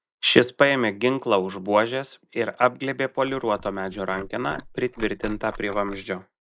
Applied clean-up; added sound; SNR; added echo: neural mask model Resemble Enhance denoiser.